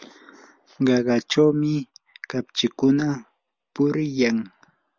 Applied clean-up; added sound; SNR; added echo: none; none; none; none.